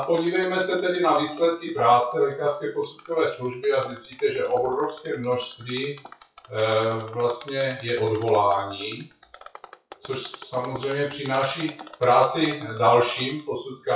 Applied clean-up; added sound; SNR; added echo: classical method WPE with log-MMSE.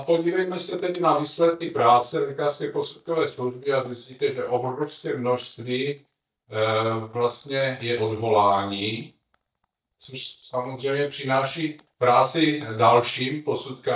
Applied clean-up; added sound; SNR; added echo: neural mask model DeepFilterNet 3.